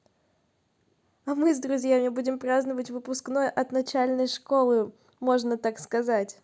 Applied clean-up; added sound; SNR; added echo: none; none; none; none.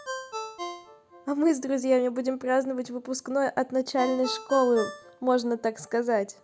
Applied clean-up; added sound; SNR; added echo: none; Ringtone; 14 dB; none.